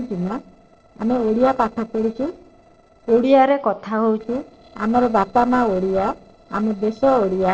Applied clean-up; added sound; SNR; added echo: neural separator model SepFormer DNS4.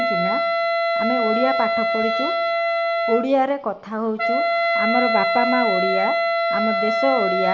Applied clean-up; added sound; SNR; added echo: none; Wind instrument, woodwind instrument; -3 dB; none.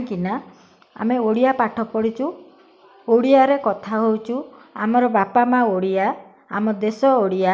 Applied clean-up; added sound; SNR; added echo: none; none; none; none.